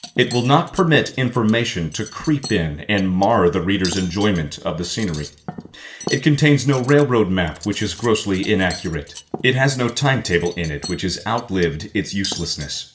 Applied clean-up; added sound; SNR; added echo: none; Cutlery, silverware; 17 dB; reverberation time 0.4 s.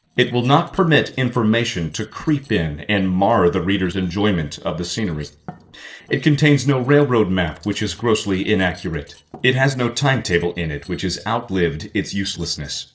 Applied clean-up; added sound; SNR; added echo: neural separator model SepFormer DNS4.